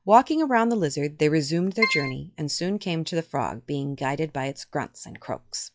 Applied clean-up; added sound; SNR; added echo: classical method log-MMSE.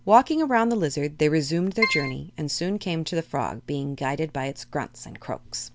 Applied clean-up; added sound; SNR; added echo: none; Keyboard (musical); 0 dB; none.